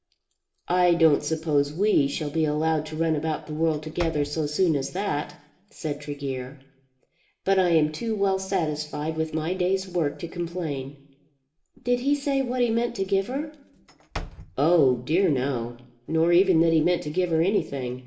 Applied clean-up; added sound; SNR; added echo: none; Slam / Wood; 15 dB; reverberation time 0.6 s.